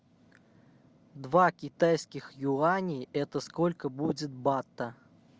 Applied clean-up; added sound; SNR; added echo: none; none; none; none.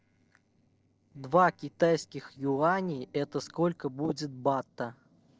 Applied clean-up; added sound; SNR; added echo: neural separator model SepFormer DNS4.